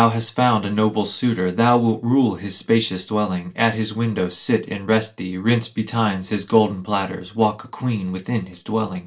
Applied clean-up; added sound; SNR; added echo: none; none; none; reverberation time 0.2 s.